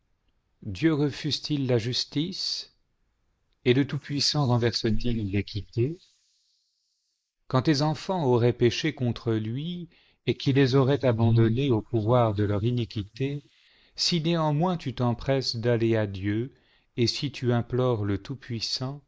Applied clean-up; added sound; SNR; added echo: neural mask model Resemble Enhance denoiser.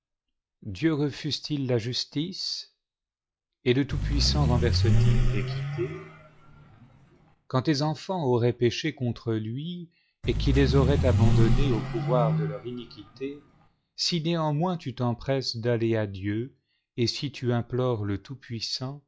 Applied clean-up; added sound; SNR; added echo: classical method log-MMSE.